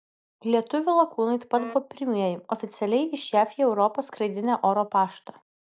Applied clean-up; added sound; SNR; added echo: neural mask model Resemble Enhance denoiser.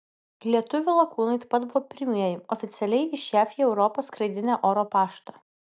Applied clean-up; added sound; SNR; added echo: none; none; none; none.